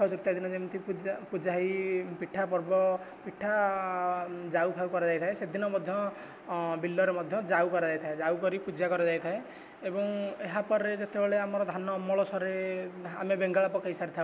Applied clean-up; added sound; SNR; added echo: none; none; none; none.